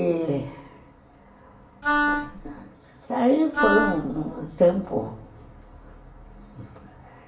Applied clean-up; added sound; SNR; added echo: none; Wind instrument, woodwind instrument; -1 dB; reverberation time 0.8 s.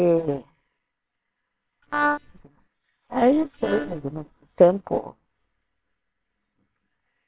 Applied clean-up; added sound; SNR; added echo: neural separator model SepFormer WHAMR!.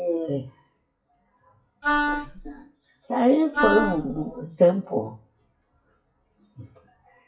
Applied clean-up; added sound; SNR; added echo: classical method WPE with log-MMSE.